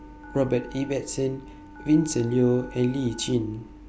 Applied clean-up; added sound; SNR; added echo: none; Wind instrument, woodwind instrument + Telephone; 19 dB; none.